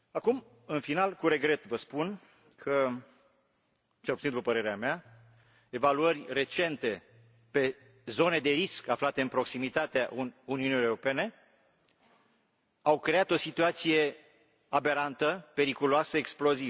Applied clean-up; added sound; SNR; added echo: none; none; none; none.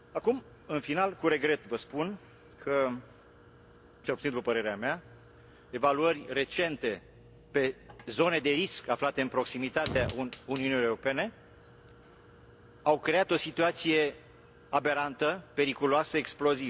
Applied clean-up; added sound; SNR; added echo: none; Fire; 17 dB; none.